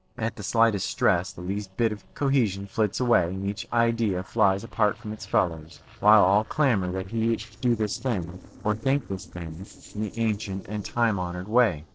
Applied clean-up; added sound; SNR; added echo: neural separator model SepFormer DNS4.